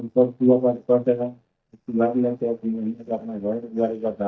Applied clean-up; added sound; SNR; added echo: neural mask model DeepFilterNet 3.